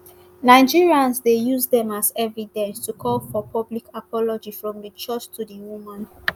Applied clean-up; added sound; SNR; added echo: none; none; none; none.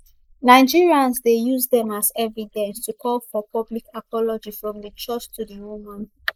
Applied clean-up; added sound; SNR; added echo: neural mask model Resemble Enhance denoiser.